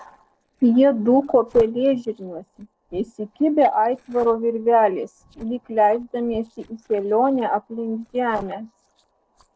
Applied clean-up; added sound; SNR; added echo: neural separator model SepFormer DNS4.